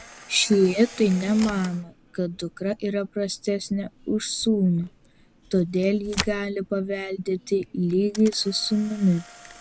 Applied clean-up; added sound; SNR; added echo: none; Camera; 17 dB; none.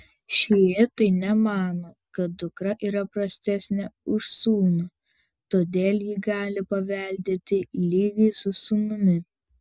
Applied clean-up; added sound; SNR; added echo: none; none; none; none.